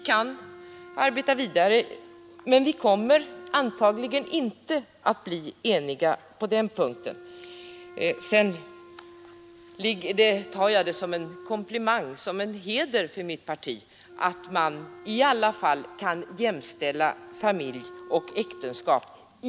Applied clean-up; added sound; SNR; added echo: none; Wind instrument, woodwind instrument; 20 dB; none.